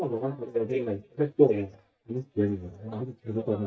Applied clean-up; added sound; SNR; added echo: neural mask model DeepFilterNet 3.